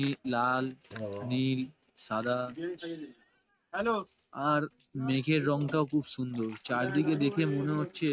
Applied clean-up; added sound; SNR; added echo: neural mask model RNNoise.